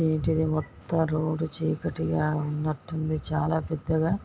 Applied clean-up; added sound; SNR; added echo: none; none; none; none.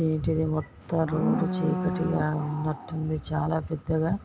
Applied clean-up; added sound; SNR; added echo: none; Livestock, farm animals, working animals; 6 dB; none.